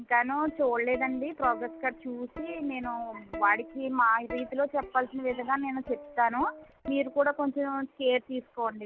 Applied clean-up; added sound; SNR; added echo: none; Plucked string instrument; 16 dB; none.